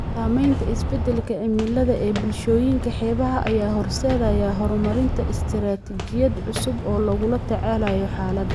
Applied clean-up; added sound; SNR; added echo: none; Walk, footsteps; 3 dB; none.